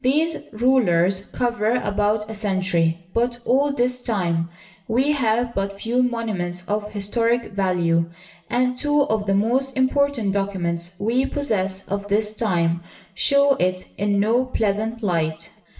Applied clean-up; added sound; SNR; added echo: none; none; none; reverberation time 0.6 s.